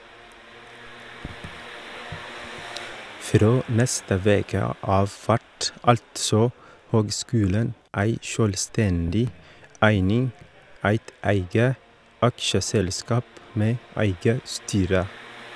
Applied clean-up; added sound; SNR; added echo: none; Engine + Raindrop / Drip; 19 dB; none.